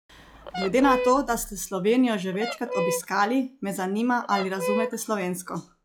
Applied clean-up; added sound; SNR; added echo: classical method log-MMSE.